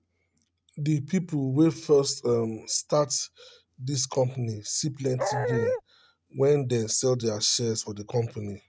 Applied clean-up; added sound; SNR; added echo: neural mask model RNNoise.